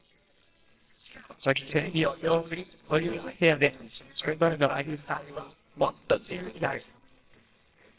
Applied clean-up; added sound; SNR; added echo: neural separator model SepFormer WHAMR!.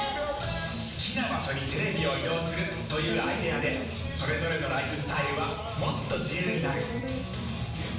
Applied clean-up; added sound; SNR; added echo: none; Guitar; 7 dB; reverberation time 0.7 s.